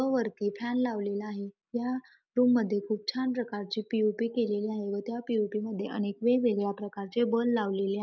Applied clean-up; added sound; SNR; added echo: none; none; none; none.